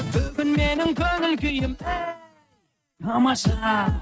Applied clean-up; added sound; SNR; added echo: neural mask model RNNoise.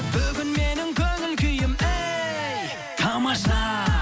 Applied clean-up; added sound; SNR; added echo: none; none; none; none.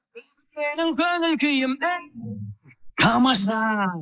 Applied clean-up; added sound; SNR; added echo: neural mask model Resemble Enhance denoiser.